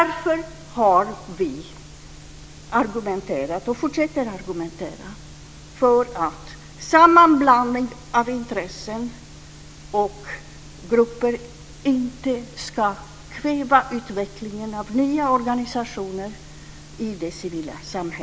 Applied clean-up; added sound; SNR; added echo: none; none; none; none.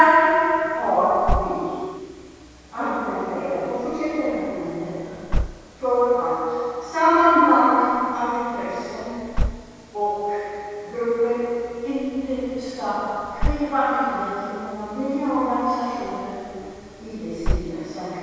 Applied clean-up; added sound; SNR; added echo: none; Slam / Car; 9 dB; reverberation time 2.2 s.